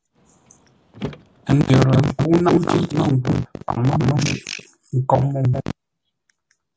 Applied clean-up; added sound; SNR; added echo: none; Car; 20 dB; none.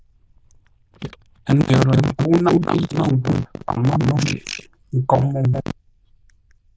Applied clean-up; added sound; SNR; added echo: neural diffusion model UNIVERSE++.